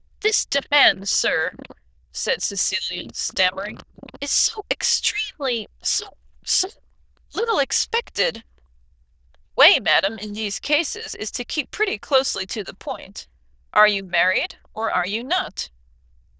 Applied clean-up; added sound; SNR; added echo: neural diffusion model UNIVERSE++.